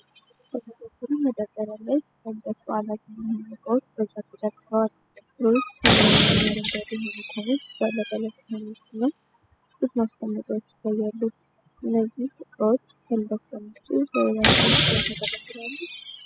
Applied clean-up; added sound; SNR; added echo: classical method spectral subtraction.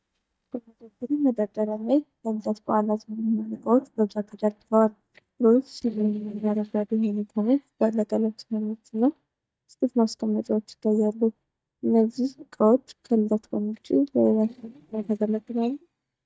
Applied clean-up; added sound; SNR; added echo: neural mask model DeepFilterNet 3.